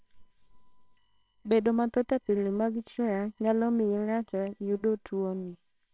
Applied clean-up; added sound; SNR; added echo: neural separator model SepFormer WHAMR!.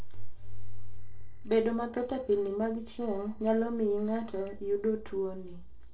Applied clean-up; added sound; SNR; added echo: neural separator model SepFormer DNS4.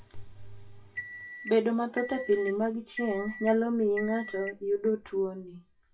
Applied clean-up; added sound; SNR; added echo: classical method WPE with log-MMSE.